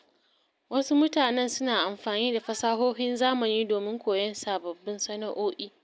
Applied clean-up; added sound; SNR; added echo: none; none; none; none.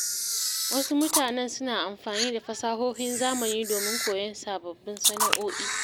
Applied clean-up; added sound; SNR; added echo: none; Camera; 1 dB; none.